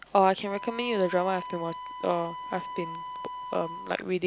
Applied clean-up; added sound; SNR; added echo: none; Wind instrument, woodwind instrument; 10 dB; none.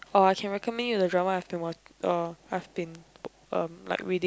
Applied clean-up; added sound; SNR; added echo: none; none; none; none.